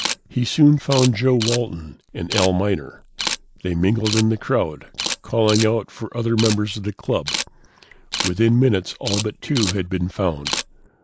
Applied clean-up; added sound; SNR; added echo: neural mask model Resemble Enhance denoiser.